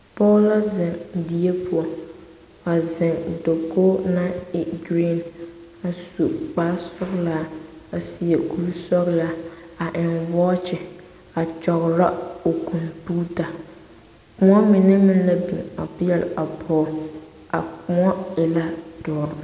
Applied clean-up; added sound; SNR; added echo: none; none; none; none.